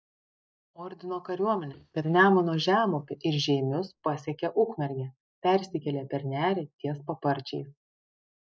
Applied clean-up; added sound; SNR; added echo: neural mask model DeepFilterNet 3.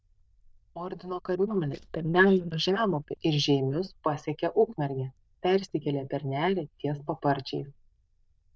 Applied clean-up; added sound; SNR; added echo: neural diffusion model UNIVERSE++.